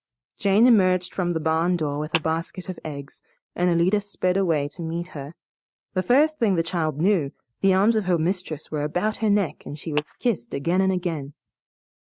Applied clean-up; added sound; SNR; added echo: neural mask model RNNoise.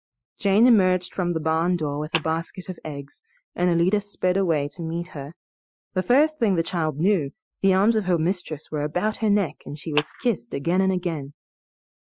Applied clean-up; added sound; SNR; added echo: classical method Wiener filter.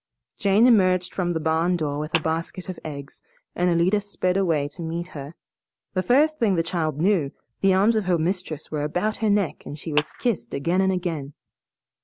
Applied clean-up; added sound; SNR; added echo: none; Clapping; 11 dB; none.